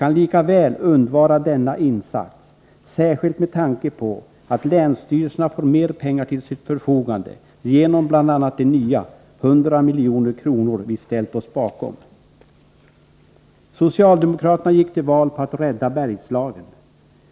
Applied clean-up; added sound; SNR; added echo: none; none; none; none.